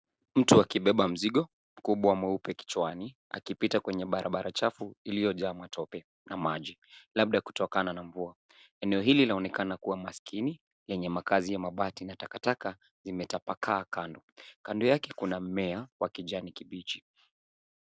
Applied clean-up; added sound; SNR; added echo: none; none; none; none.